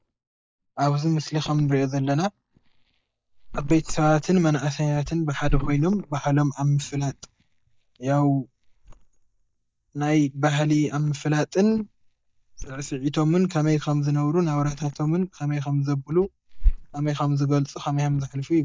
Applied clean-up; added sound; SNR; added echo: neural mask model DeepFilterNet 3.